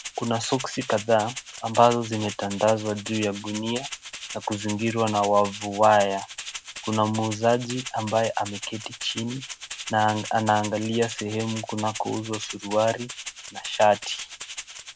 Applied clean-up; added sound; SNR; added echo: none; Rattle (instrument); 12 dB; none.